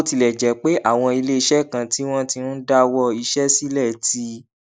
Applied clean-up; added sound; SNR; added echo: none; none; none; none.